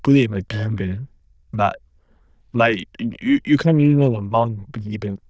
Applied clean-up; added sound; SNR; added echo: neural diffusion model UNIVERSE++.